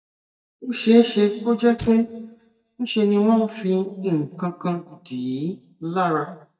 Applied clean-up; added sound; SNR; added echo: neural mask model DeepFilterNet 3.